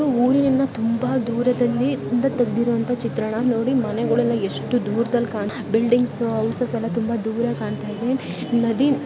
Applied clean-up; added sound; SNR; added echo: none; none; none; none.